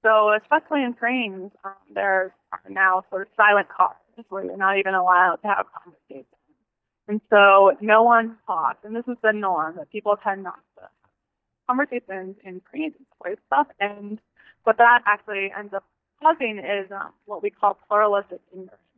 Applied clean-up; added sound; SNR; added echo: neural mask model DeepFilterNet 3.